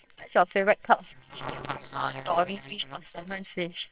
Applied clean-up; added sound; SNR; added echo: neural separator model SepFormer WHAMR!.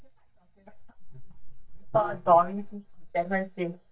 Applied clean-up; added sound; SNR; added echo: neural mask model DeepFilterNet 3.